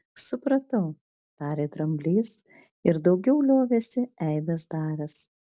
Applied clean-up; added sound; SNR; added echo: none; none; none; none.